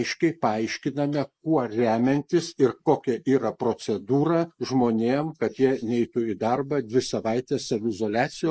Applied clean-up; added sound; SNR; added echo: neural mask model Resemble Enhance denoiser.